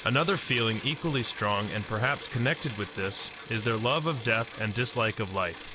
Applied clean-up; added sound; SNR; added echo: none; Bicycle; 8 dB; none.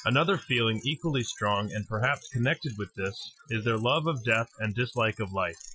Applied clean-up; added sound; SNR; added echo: classical method Wiener filter.